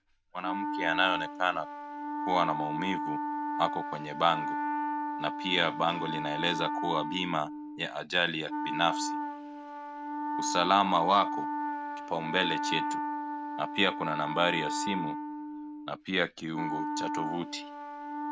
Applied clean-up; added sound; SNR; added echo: none; Wind instrument, woodwind instrument; 3 dB; none.